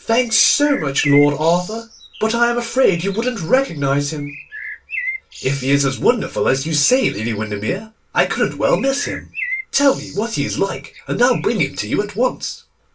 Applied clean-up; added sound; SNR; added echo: none; Bird; 14 dB; reverberation time 0.2 s.